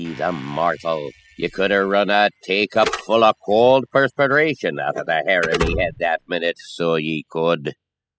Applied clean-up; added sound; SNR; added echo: classical method spectral subtraction.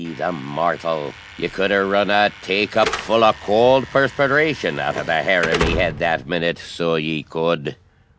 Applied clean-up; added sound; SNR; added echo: none; Slam / Alarm; 12 dB; none.